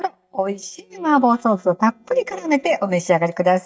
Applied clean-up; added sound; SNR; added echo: neural mask model DeepFilterNet 3.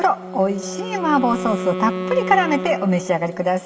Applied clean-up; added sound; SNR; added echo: none; Wind instrument, woodwind instrument; 8 dB; reverberation time 2.8 s.